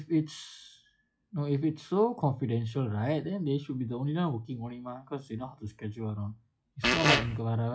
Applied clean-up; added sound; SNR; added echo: classical method log-MMSE.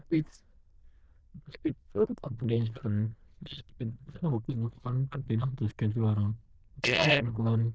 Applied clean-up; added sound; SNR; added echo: neural diffusion model UNIVERSE++.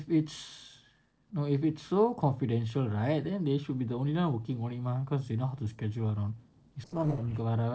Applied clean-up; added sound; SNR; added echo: neural separator model SepFormer DNS4.